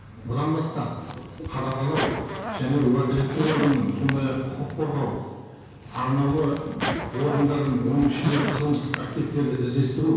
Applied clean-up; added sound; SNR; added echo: none; Zipper (clothing); 9 dB; reverberation time 1.0 s.